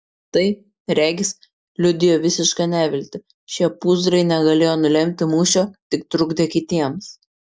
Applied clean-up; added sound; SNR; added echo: none; none; none; none.